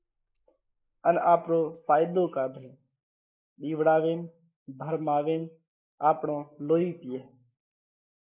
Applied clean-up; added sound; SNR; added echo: neural mask model Resemble Enhance denoiser.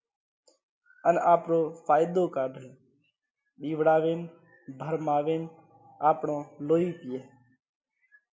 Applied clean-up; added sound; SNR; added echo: none; none; none; none.